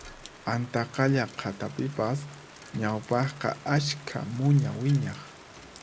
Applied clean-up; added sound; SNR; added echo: none; Rain; 18 dB; none.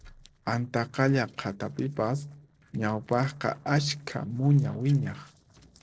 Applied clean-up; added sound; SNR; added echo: neural separator model SepFormer DNS4.